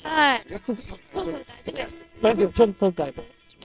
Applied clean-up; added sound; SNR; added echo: neural separator model SepFormer WHAMR!.